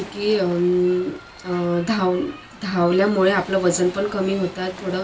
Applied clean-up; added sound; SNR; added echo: none; Waves, surf; 19 dB; reverberation time 0.2 s.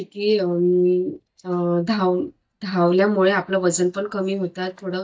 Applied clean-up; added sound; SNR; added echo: neural mask model DeepFilterNet 3.